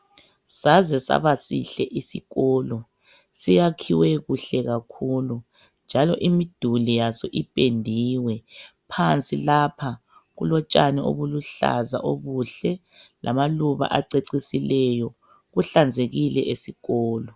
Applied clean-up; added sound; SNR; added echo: none; none; none; none.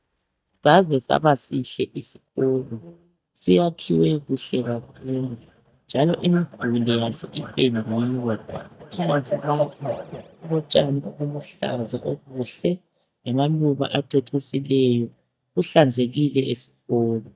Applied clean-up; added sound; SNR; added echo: neural mask model DeepFilterNet 3.